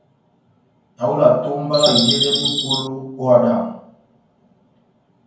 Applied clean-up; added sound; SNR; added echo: none; Bird vocalization, bird call, bird song; -1 dB; reverberation time 0.9 s.